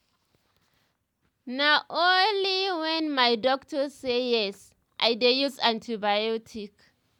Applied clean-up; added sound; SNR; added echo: none; none; none; none.